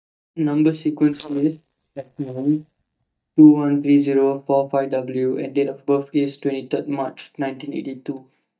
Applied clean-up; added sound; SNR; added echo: neural mask model DeepFilterNet 3.